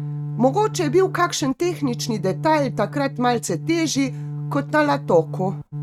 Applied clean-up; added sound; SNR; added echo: neural mask model RNNoise.